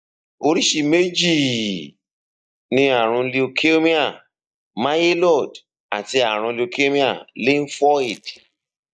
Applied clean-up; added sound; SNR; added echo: neural mask model DeepFilterNet 3.